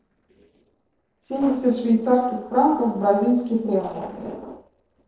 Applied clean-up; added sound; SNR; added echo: neural separator model SepFormer DNS4.